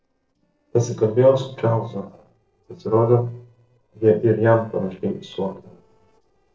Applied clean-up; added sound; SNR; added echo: neural separator model SepFormer DNS4.